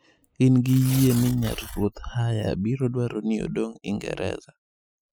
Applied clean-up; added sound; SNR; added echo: classical method Wiener filter.